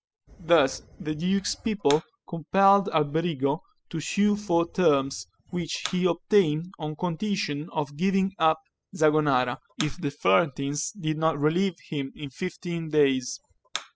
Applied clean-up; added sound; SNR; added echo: classical method spectral subtraction.